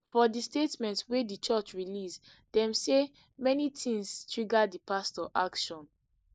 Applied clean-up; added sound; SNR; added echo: neural mask model DeepFilterNet 3.